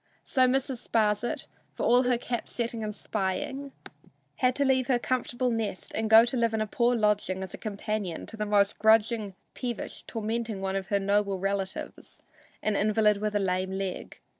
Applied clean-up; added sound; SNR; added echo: neural separator model SepFormer DNS4.